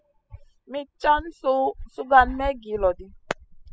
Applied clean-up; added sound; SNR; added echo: classical method spectral subtraction.